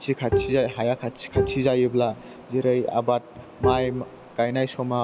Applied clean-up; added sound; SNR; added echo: none; Bowed string instrument; 4 dB; none.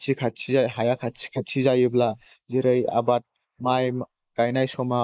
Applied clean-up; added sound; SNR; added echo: neural mask model Resemble Enhance denoiser.